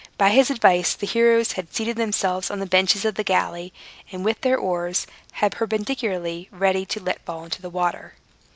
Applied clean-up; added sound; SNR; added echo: none; none; none; none.